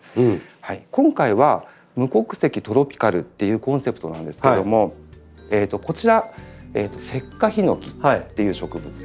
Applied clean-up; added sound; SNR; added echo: none; none; none; none.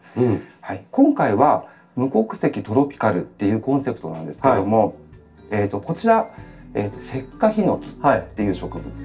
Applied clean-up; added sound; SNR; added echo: none; none; none; reverberation time 0.2 s.